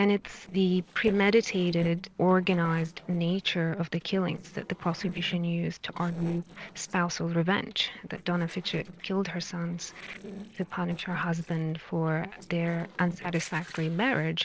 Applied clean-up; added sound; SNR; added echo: neural separator model SepFormer DNS4.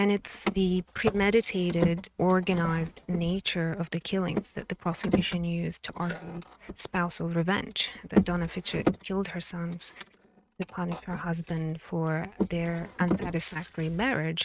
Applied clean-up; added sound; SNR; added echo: neural mask model RNNoise.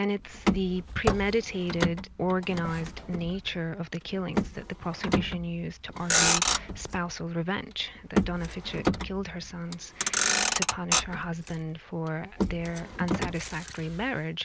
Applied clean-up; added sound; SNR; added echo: none; Motor vehicle (road); -1 dB; none.